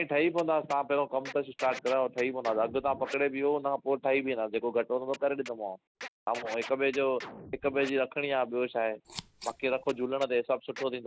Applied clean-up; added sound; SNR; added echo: none; Scissors + Scratching (performance technique); 17 dB; none.